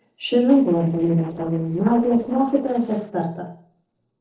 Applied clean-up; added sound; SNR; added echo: neural separator model SepFormer DNS4.